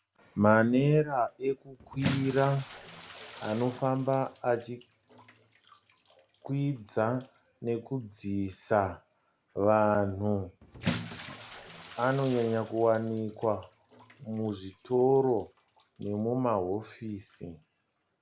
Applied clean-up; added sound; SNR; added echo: none; Bathtub (filling or washing) / Splash, splatter; 15 dB; none.